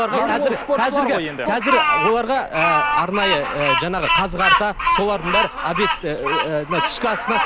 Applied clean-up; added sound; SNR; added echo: none; Bird vocalization, bird call, bird song; 0 dB; none.